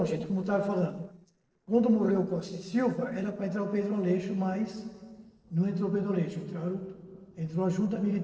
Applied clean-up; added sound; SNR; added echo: neural separator model SepFormer DNS4.